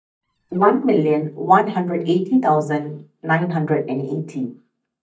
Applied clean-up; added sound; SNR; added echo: neural mask model DeepFilterNet 3.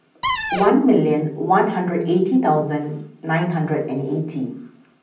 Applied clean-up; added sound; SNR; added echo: none; Cupboard open or close; 3 dB; reverberation time 0.6 s.